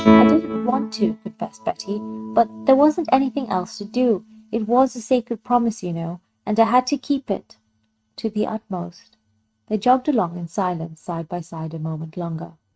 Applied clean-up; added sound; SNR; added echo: neural mask model RNNoise.